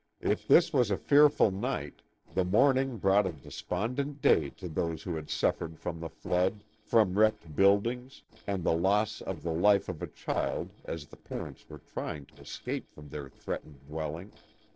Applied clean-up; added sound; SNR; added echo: neural separator model SepFormer DNS4.